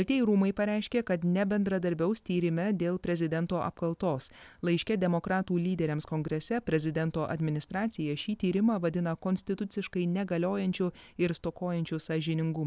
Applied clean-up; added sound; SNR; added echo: none; none; none; none.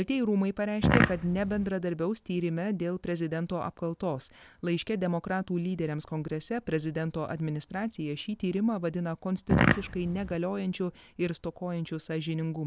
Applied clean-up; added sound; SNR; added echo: none; Fart; -4 dB; none.